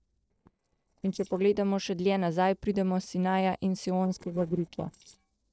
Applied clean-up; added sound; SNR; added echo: neural separator model SepFormer DNS4.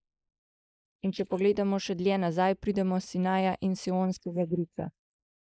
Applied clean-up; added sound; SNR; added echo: neural mask model Resemble Enhance denoiser.